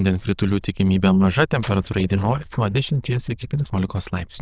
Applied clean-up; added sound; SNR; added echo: neural diffusion model UNIVERSE++.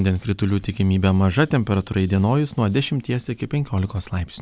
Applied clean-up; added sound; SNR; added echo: none; none; none; none.